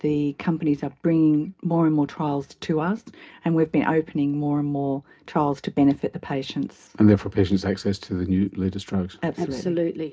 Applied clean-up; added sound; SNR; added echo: none; none; none; reverberation time 0.3 s.